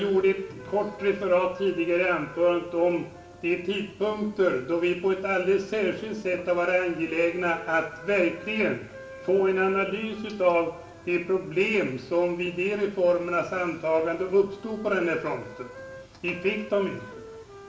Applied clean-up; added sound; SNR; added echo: none; Wind instrument, woodwind instrument; 20 dB; reverberation time 0.4 s.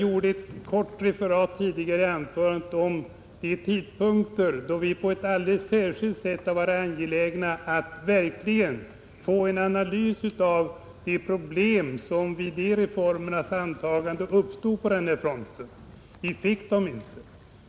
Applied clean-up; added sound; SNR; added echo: none; none; none; none.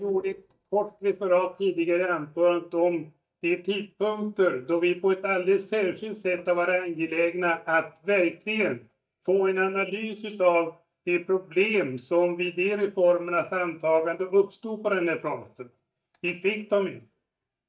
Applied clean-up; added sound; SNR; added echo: neural mask model DeepFilterNet 3.